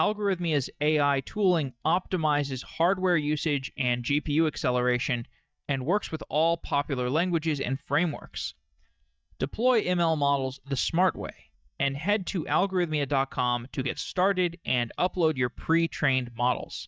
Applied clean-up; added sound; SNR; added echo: neural mask model DeepFilterNet 3.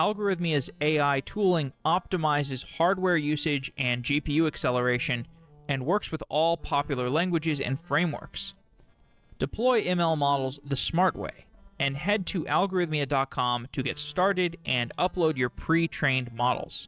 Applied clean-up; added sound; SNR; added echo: neural separator model SepFormer DNS4.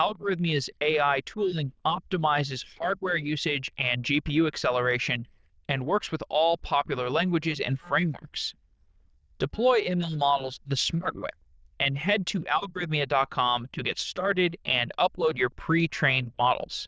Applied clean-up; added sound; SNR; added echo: neural diffusion model UNIVERSE++.